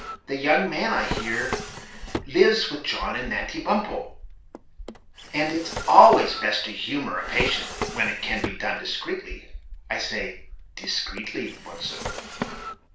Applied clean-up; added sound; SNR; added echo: none; Drawer open or close; 11 dB; reverberation time 0.3 s.